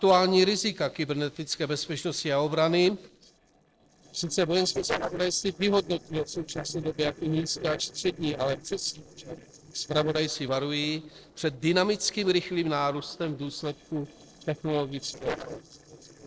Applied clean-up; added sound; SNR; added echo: neural separator model SepFormer DNS4.